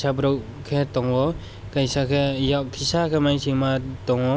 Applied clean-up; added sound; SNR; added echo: none; none; none; none.